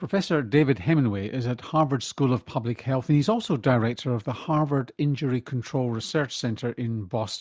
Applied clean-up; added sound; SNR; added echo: none; none; none; none.